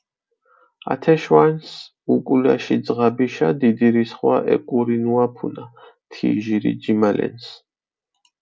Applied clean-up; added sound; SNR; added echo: none; none; none; none.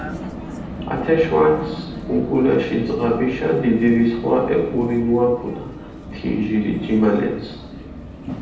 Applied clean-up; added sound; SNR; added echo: none; Vehicle; 11 dB; reverberation time 0.9 s.